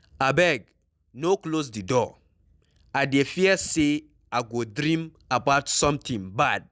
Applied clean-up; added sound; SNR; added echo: none; none; none; none.